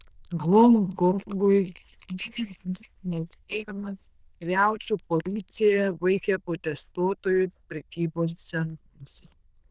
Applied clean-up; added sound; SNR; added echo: neural diffusion model UNIVERSE++.